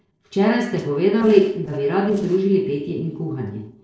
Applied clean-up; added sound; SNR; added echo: neural separator model SepFormer DNS4.